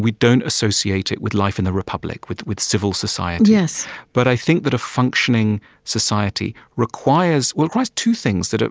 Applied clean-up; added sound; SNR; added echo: none; none; none; none.